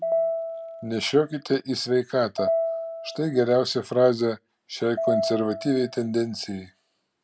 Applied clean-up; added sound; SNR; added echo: none; Piano; 5 dB; none.